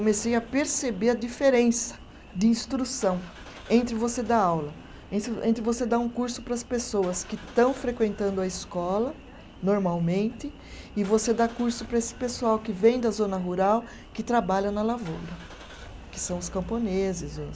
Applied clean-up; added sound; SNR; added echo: none; Engine starting / Car; 19 dB; none.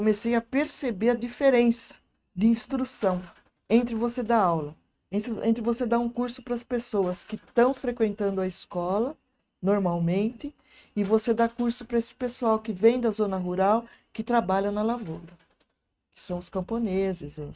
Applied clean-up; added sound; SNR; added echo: neural mask model RNNoise.